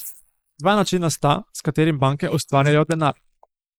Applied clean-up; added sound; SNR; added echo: neural mask model Resemble Enhance denoiser.